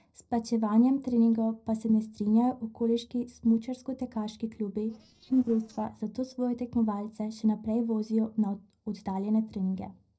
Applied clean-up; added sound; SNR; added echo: neural separator model SepFormer DNS4.